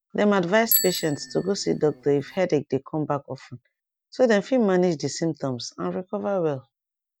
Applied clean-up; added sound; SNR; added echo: none; Bicycle bell; 11 dB; none.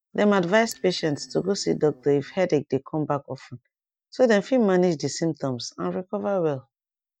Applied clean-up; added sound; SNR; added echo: neural mask model DeepFilterNet 3.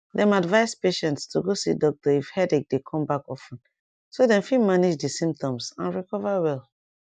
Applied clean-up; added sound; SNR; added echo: none; none; none; none.